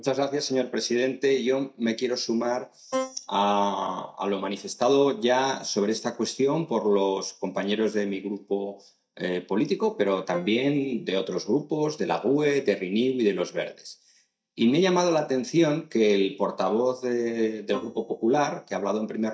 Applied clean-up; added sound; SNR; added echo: neural mask model DeepFilterNet 3.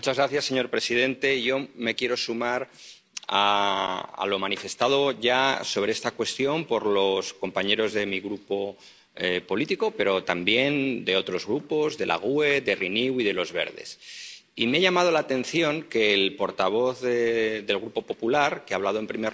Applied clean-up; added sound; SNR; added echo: none; none; none; none.